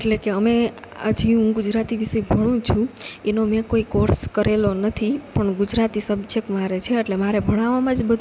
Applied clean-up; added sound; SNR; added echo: none; none; none; none.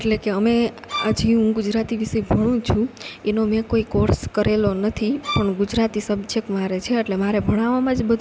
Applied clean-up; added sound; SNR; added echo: none; Bowed string instrument; 10 dB; none.